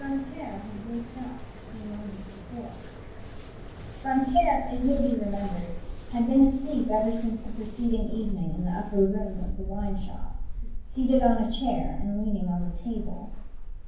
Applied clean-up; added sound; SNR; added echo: none; Mechanical fan; 4 dB; reverberation time 0.9 s.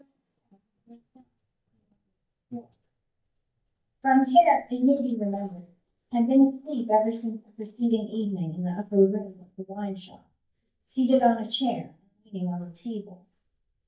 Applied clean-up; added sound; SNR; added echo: neural mask model DeepFilterNet 3.